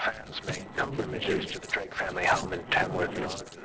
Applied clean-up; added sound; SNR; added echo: neural separator model SepFormer DNS4.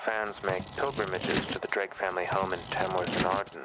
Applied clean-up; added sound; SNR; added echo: none; Scissors; 5 dB; none.